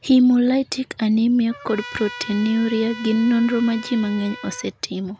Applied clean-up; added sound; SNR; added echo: none; Trumpet; 17 dB; none.